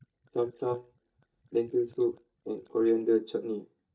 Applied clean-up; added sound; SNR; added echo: neural mask model DeepFilterNet 3.